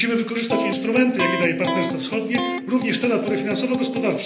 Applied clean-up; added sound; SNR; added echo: none; Electric guitar; 3 dB; reverberation time 1.0 s.